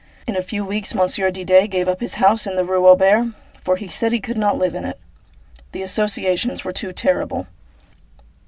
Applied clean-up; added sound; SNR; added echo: none; none; none; none.